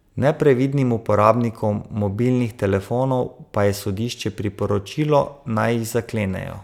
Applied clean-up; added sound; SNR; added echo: none; none; none; none.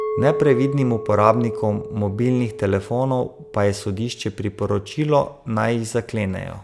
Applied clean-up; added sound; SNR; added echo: none; Chink, clink; 10 dB; none.